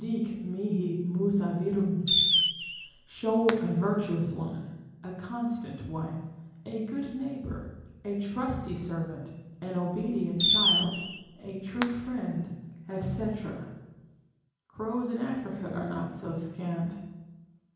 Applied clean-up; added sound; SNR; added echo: none; Fireworks; -3 dB; reverberation time 1.0 s.